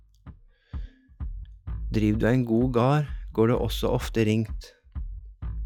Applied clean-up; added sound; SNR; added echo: classical method log-MMSE.